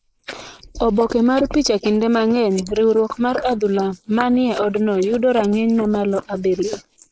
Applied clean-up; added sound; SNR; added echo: neural mask model Resemble Enhance denoiser.